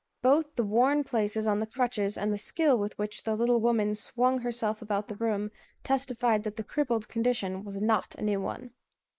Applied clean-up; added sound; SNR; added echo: neural mask model Resemble Enhance denoiser.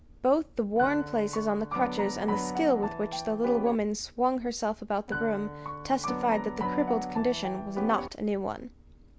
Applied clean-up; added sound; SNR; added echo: none; Piano; 6 dB; none.